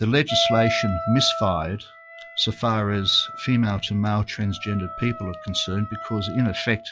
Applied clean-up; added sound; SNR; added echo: classical method log-MMSE.